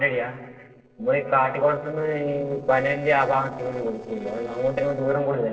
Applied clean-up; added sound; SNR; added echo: neural separator model SepFormer DNS4.